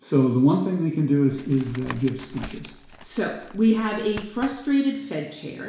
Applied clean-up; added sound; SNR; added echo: none; Tap; 17 dB; reverberation time 0.7 s.